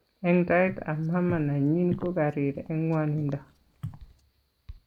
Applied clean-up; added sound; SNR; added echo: none; Walk, footsteps; 15 dB; none.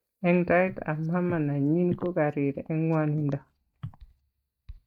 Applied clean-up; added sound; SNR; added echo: neural mask model DeepFilterNet 3.